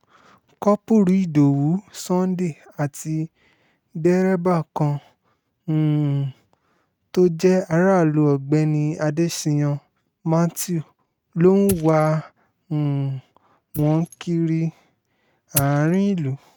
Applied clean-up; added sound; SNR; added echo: neural mask model RNNoise.